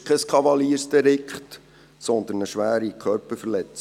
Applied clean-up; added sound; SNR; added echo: none; none; none; none.